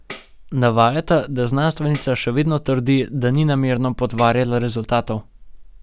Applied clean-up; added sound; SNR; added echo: none; Tambourine; 12 dB; none.